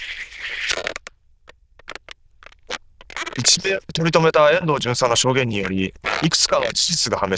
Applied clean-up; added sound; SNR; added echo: neural diffusion model UNIVERSE++.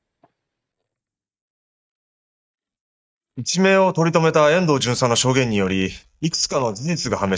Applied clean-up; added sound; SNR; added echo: neural mask model DeepFilterNet 3.